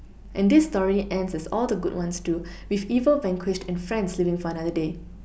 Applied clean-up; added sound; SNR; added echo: none; none; none; none.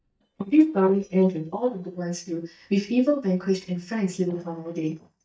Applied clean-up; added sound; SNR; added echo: neural mask model DeepFilterNet 3.